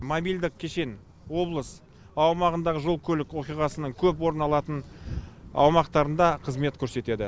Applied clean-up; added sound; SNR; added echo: none; none; none; none.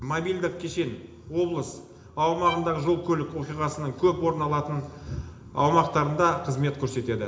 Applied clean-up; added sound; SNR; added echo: none; Bowed string instrument; 18 dB; reverberation time 0.8 s.